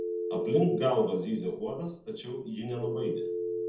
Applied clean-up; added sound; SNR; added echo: none; Telephone; 4 dB; reverberation time 0.7 s.